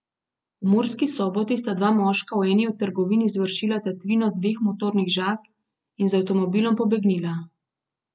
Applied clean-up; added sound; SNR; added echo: none; none; none; none.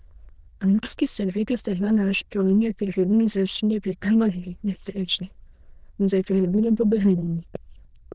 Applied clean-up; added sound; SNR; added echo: neural diffusion model UNIVERSE++.